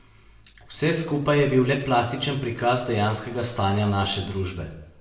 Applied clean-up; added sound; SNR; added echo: none; none; none; reverberation time 0.7 s.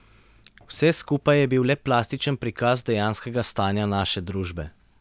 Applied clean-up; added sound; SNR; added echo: none; none; none; none.